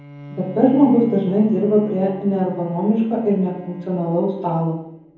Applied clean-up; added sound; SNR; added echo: none; Bowed string instrument; 18 dB; reverberation time 0.9 s.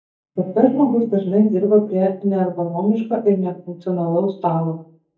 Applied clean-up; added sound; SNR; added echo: neural mask model DeepFilterNet 3.